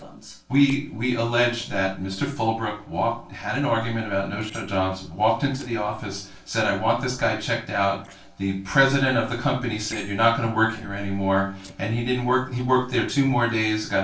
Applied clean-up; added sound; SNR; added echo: neural separator model SepFormer DNS4.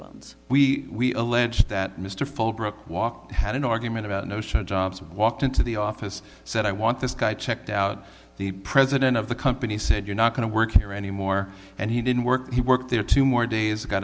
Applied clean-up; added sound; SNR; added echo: none; none; none; none.